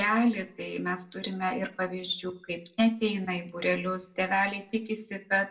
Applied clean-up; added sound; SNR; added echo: none; none; none; reverberation time 0.3 s.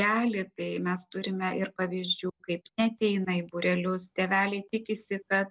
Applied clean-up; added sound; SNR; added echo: none; none; none; none.